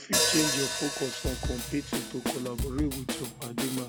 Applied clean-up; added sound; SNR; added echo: none; Drum kit + Hi-hat; -2 dB; none.